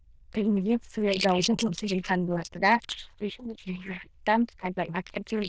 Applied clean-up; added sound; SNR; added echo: neural diffusion model UNIVERSE++.